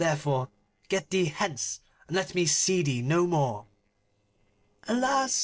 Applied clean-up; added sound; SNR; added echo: neural separator model SepFormer DNS4.